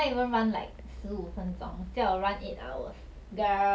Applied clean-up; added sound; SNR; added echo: none; none; none; none.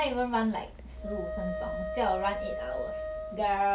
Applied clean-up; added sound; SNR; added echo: none; Wind instrument, woodwind instrument; 6 dB; none.